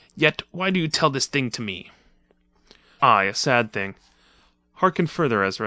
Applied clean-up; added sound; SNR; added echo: none; none; none; none.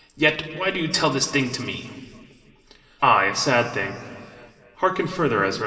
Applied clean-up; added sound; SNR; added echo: none; none; none; reverberation time 2.4 s.